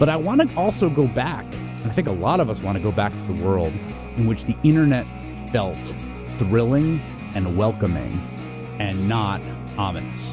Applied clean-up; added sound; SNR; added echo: none; none; none; none.